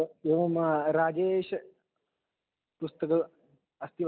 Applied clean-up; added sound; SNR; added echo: none; none; none; none.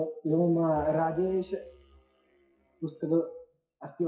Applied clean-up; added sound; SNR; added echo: classical method WPE with log-MMSE.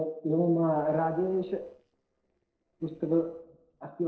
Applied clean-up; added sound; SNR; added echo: neural separator model SepFormer DNS4.